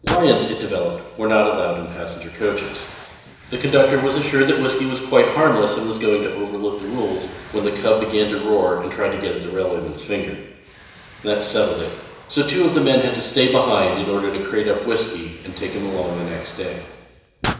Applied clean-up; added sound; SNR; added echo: none; Explosion; 17 dB; reverberation time 1.0 s.